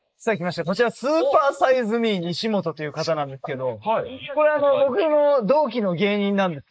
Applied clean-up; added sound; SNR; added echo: neural mask model Resemble Enhance denoiser.